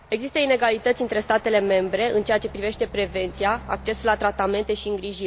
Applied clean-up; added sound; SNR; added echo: none; Truck; 18 dB; none.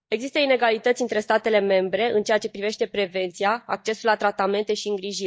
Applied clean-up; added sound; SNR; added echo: neural mask model DeepFilterNet 3.